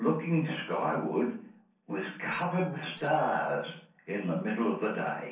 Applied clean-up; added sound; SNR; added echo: neural separator model SepFormer DNS4.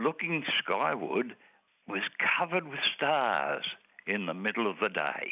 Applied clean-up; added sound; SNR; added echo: none; none; none; none.